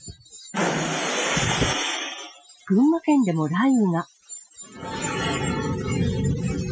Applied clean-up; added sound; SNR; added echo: classical method Wiener filter.